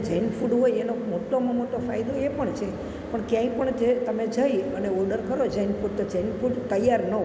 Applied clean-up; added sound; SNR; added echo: none; none; none; none.